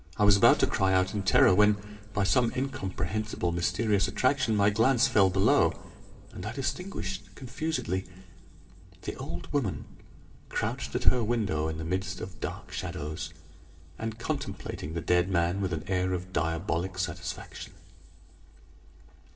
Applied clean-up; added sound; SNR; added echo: none; Snare drum; 19 dB; reverberation time 1.9 s.